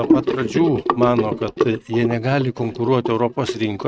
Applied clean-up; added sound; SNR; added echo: neural mask model RNNoise.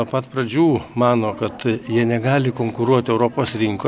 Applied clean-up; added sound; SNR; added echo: none; none; none; none.